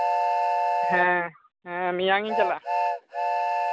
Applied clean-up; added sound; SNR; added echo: none; Train; -2 dB; none.